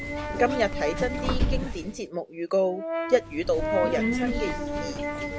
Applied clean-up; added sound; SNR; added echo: none; Subway, metro, underground + Brass instrument; 1 dB; none.